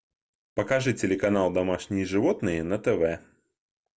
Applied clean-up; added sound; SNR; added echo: none; none; none; none.